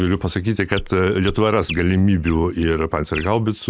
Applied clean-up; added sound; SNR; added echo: none; Chirp, tweet; 17 dB; none.